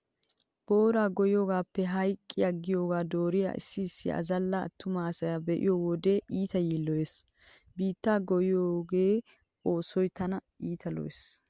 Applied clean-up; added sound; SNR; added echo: none; none; none; none.